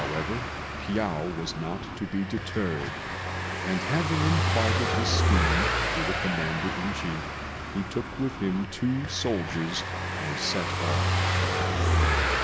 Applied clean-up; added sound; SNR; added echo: none; Car passing by / Engine; -3 dB; none.